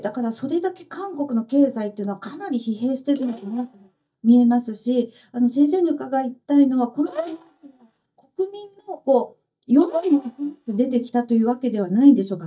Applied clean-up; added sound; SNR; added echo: neural mask model DeepFilterNet 3.